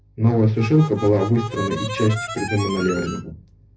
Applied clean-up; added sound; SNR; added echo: none; Harmonica; 10 dB; reverberation time 0.4 s.